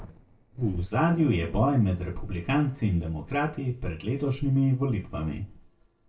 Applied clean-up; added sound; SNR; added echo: neural separator model SepFormer DNS4.